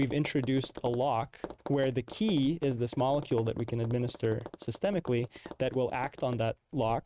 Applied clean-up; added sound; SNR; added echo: neural mask model RNNoise.